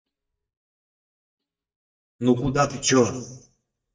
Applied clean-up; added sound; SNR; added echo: neural mask model DeepFilterNet 3.